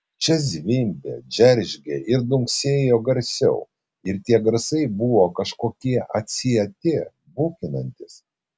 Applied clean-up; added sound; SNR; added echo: none; none; none; none.